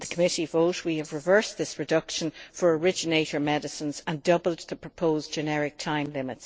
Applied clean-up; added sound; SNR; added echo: neural separator model SepFormer DNS4.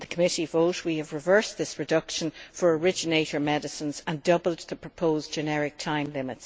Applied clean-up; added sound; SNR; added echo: none; none; none; none.